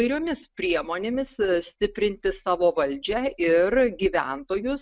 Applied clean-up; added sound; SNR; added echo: none; none; none; none.